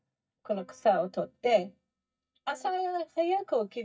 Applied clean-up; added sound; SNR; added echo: neural mask model DeepFilterNet 3.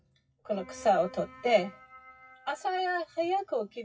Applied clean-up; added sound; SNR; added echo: classical method WPE with log-MMSE.